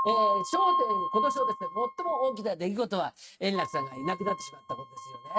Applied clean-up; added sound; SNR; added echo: neural mask model RNNoise.